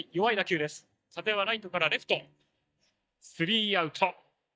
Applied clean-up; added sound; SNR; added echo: neural mask model DeepFilterNet 3.